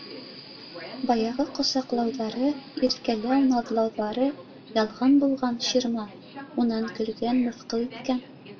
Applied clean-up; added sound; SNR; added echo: none; Subway, metro, underground; 15 dB; reverberation time 0.1 s.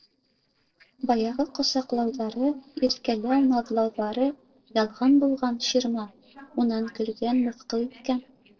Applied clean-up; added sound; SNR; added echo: neural separator model SepFormer DNS4.